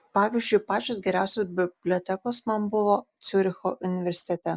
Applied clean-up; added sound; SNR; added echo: none; none; none; none.